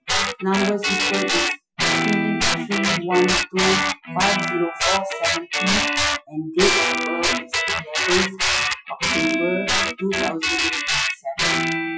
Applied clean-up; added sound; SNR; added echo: classical method Wiener filter.